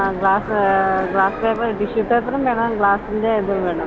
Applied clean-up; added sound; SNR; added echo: none; Train; 10 dB; none.